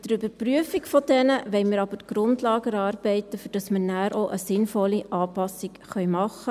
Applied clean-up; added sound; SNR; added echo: none; none; none; none.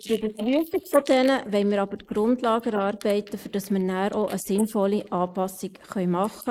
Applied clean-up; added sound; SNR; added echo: neural mask model Resemble Enhance denoiser.